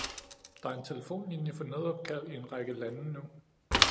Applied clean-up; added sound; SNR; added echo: none; Mechanisms / Bicycle; -2 dB; none.